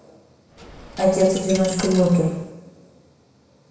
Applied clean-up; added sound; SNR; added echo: none; Coin (dropping); 14 dB; reverberation time 1.0 s.